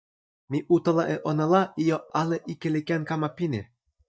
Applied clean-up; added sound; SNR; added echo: neural mask model DeepFilterNet 3.